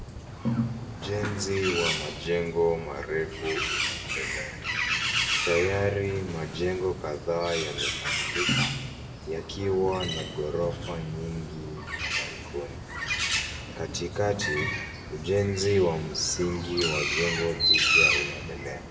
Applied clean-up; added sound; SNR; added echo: none; Bird; 0 dB; reverberation time 0.9 s.